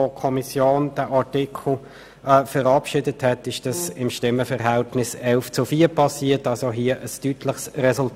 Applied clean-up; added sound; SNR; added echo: none; Brass instrument; 16 dB; none.